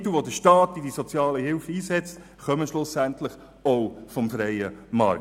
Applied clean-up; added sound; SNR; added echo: none; none; none; none.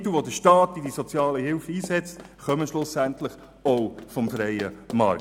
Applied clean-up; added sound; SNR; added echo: none; Run; 19 dB; none.